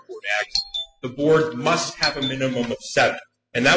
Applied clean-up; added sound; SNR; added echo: classical method spectral subtraction.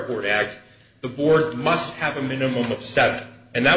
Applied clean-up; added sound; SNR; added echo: none; none; none; none.